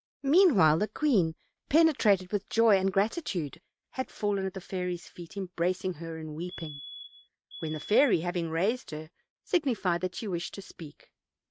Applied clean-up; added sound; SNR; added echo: neural mask model RNNoise.